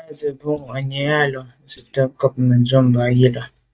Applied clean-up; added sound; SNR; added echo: neural mask model DeepFilterNet 3.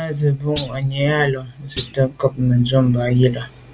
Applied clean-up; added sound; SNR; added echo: none; Thump, thud; 18 dB; none.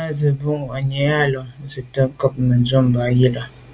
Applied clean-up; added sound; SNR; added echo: none; none; none; none.